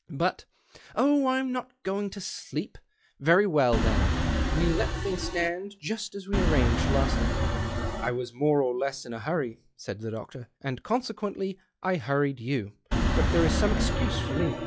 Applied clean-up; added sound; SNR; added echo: classical method log-MMSE.